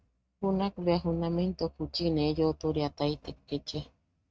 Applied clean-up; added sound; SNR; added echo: neural mask model RNNoise.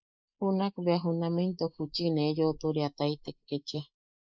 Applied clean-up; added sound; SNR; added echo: neural mask model Resemble Enhance denoiser.